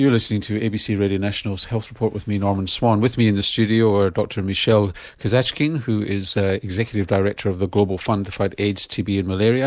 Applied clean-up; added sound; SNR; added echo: none; none; none; none.